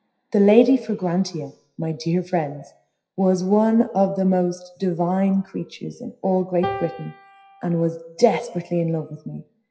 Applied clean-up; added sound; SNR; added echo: classical method WPE with log-MMSE.